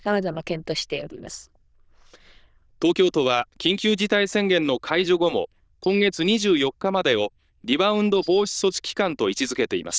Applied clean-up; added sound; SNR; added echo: neural diffusion model UNIVERSE++.